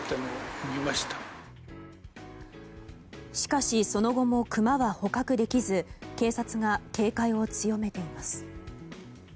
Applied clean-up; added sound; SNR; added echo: none; none; none; none.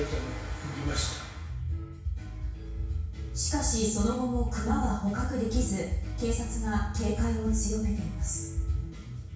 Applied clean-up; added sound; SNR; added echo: none; none; none; reverberation time 0.6 s.